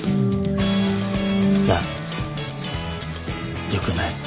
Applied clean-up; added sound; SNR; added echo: none; Organ; -4 dB; none.